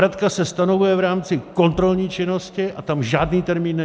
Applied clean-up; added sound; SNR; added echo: none; none; none; none.